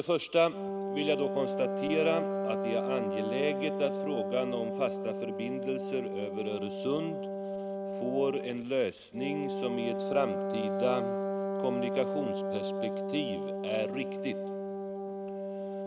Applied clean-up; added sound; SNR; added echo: none; Wind instrument, woodwind instrument; 1 dB; none.